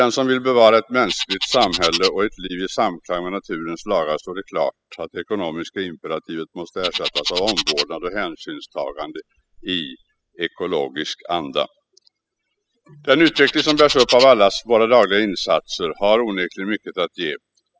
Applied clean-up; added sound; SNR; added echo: classical method spectral subtraction.